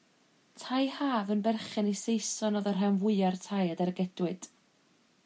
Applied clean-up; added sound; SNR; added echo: none; none; none; none.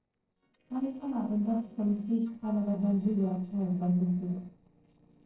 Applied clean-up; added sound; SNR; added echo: neural separator model SepFormer DNS4.